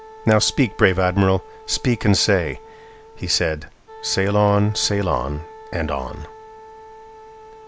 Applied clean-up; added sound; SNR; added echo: none; Wind instrument, woodwind instrument; 20 dB; none.